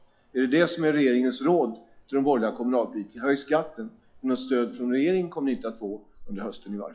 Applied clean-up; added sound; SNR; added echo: classical method log-MMSE.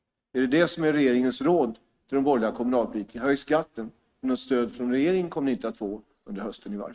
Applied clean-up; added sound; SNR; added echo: neural mask model RNNoise.